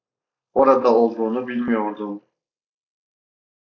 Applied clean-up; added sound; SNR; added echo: neural mask model Resemble Enhance denoiser.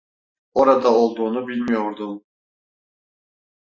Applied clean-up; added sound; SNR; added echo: none; none; none; none.